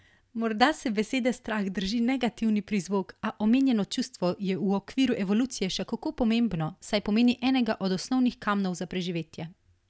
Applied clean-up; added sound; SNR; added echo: none; none; none; none.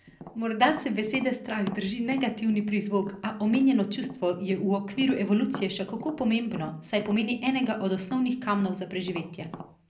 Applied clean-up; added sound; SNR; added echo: none; Tap; 18 dB; reverberation time 0.4 s.